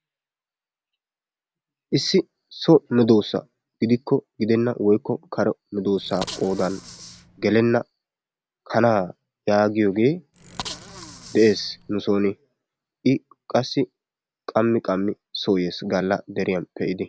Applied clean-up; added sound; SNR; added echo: none; Bicycle; 16 dB; none.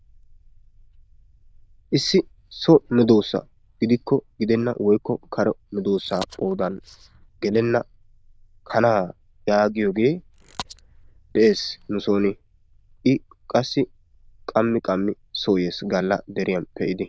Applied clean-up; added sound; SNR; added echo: neural diffusion model UNIVERSE++.